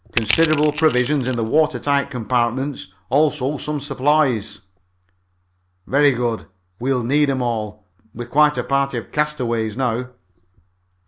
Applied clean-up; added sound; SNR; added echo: none; Crushing; 7 dB; none.